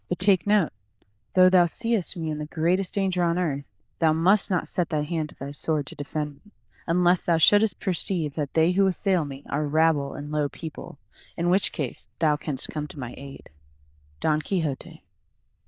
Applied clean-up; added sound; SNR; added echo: neural diffusion model UNIVERSE++.